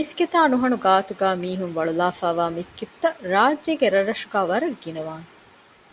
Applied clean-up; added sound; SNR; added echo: none; none; none; none.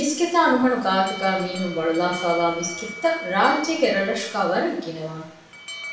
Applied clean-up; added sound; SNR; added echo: none; Alarm; 14 dB; reverberation time 0.7 s.